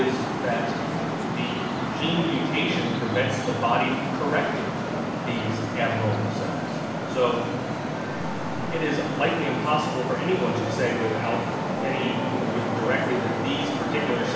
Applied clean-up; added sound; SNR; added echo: none; Traffic noise, roadway noise; 0 dB; reverberation time 1.1 s.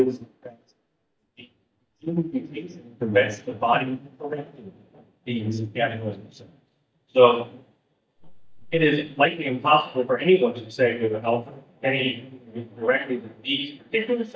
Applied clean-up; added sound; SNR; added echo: neural mask model DeepFilterNet 3.